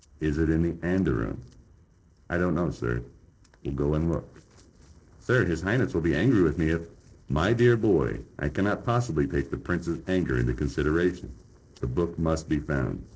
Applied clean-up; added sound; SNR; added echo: neural separator model SepFormer DNS4.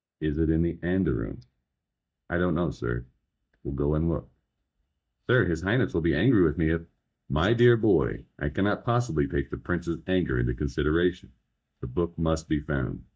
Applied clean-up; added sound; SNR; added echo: neural mask model DeepFilterNet 3.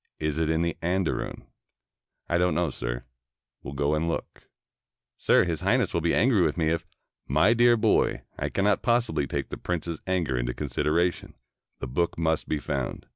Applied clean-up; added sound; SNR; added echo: none; none; none; none.